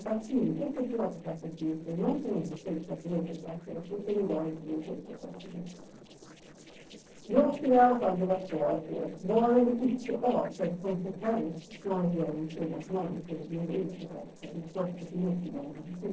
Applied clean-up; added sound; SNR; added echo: neural separator model SepFormer DNS4.